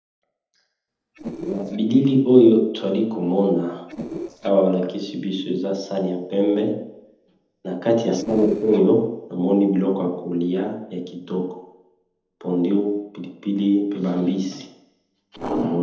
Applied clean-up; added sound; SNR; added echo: neural separator model SepFormer DNS4.